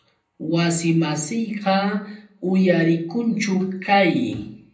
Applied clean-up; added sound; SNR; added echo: none; none; none; reverberation time 0.6 s.